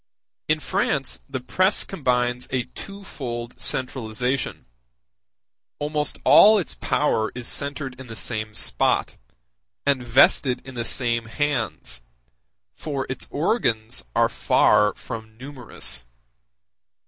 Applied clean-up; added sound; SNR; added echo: none; none; none; none.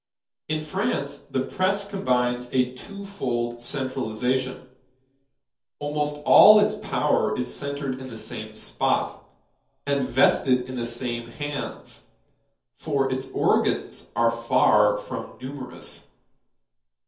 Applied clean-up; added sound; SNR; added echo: none; none; none; reverberation time 0.5 s.